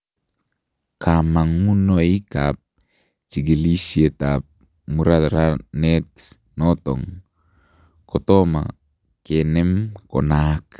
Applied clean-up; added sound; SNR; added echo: none; none; none; none.